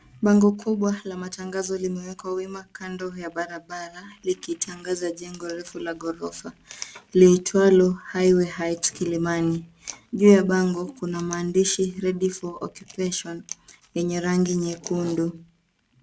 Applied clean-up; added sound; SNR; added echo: none; none; none; none.